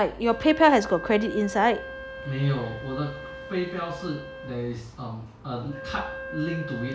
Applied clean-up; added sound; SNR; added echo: none; Wind instrument, woodwind instrument; 12 dB; none.